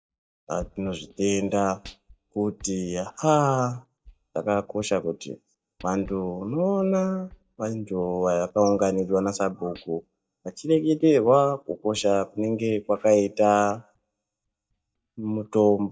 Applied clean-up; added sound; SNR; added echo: neural mask model DeepFilterNet 3.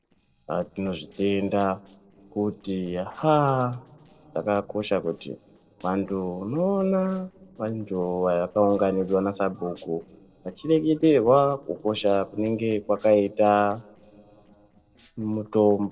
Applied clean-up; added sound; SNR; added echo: neural separator model SepFormer DNS4.